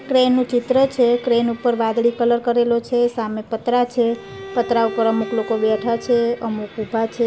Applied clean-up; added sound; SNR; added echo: none; Bowed string instrument; 17 dB; none.